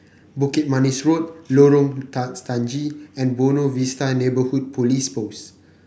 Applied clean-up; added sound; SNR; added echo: none; none; none; none.